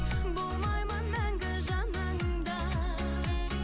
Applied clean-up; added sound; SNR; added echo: none; Engine starting / Car; 15 dB; none.